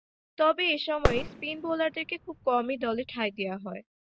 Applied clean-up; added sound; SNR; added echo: none; Fireworks; 4 dB; none.